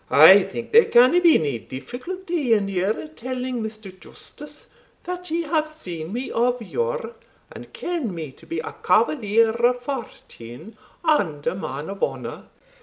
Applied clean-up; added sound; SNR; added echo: none; none; none; none.